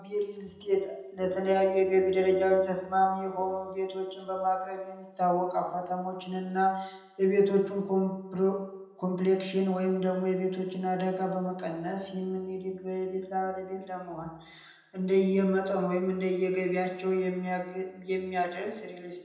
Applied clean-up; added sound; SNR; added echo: none; none; none; reverberation time 0.8 s.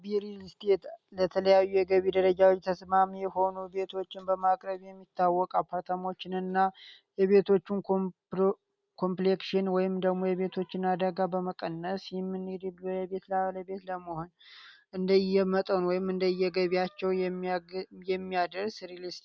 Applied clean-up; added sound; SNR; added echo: none; none; none; none.